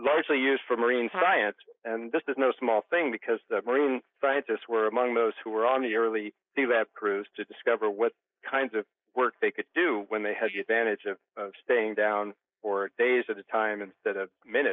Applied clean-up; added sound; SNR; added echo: neural mask model Resemble Enhance denoiser.